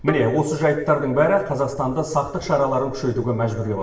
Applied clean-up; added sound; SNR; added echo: none; Bowed string instrument; 12 dB; reverberation time 0.8 s.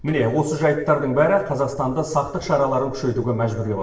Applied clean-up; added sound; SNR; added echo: neural separator model SepFormer DNS4.